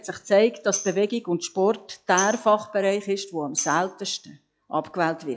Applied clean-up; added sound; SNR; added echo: classical method log-MMSE.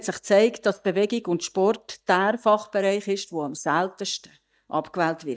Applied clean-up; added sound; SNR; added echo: neural mask model DeepFilterNet 3.